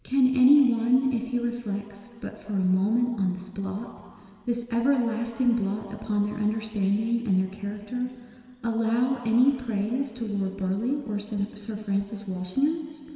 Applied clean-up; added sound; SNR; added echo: none; none; none; reverberation time 2.5 s.